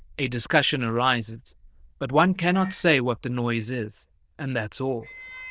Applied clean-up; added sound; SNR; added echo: neural diffusion model UNIVERSE++.